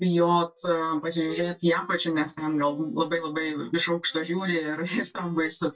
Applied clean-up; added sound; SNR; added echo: neural mask model DeepFilterNet 3.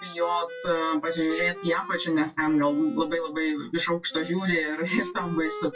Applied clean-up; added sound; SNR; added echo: classical method WPE with log-MMSE.